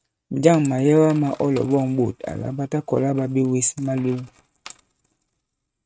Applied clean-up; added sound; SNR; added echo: neural mask model RNNoise.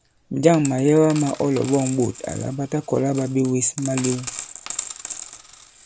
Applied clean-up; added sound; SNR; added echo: none; Coin (dropping); 13 dB; none.